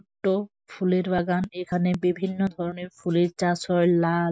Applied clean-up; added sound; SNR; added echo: none; none; none; none.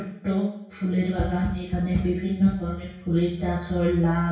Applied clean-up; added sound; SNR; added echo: none; none; none; reverberation time 0.6 s.